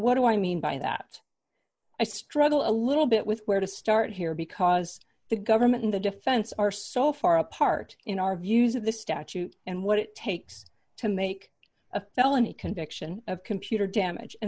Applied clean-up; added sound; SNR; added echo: neural mask model Resemble Enhance denoiser.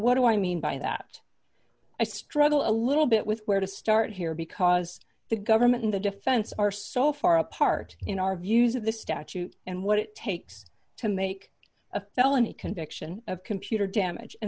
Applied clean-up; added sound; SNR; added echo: none; none; none; none.